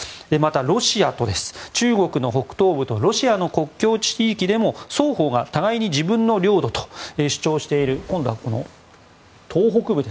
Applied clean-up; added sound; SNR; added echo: none; none; none; none.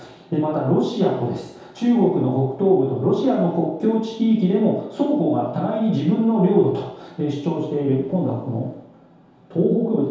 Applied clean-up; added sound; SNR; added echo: none; none; none; reverberation time 0.8 s.